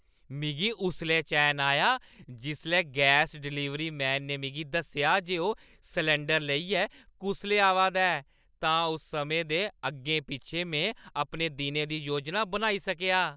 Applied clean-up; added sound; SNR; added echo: none; none; none; none.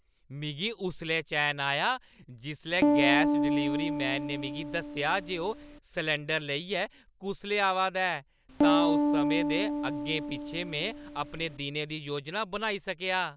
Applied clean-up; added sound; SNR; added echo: none; Piano; -3 dB; none.